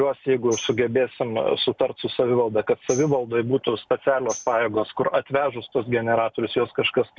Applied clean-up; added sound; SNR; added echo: none; Tambourine; 20 dB; none.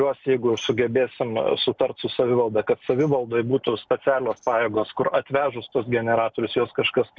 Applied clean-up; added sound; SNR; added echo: neural separator model SepFormer DNS4.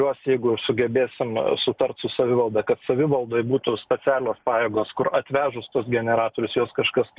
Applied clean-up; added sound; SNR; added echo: neural mask model Resemble Enhance denoiser.